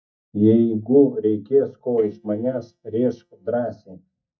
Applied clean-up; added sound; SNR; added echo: neural mask model DeepFilterNet 3.